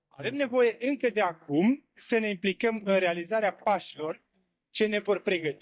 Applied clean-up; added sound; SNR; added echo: neural mask model DeepFilterNet 3.